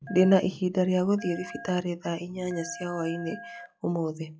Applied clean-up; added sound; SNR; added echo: classical method log-MMSE.